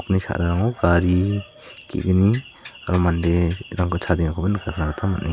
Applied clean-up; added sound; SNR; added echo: none; none; none; none.